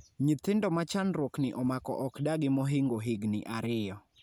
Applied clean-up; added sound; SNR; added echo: none; none; none; none.